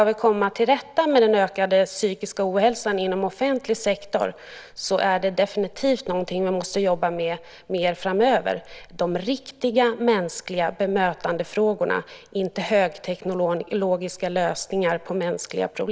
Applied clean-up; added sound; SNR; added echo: none; none; none; none.